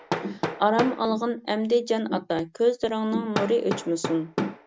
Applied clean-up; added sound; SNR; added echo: none; Hammer; 8 dB; none.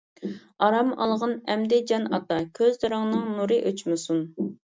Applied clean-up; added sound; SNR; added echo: none; none; none; none.